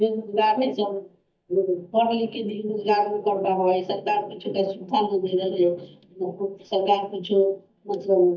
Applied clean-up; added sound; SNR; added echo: neural mask model DeepFilterNet 3.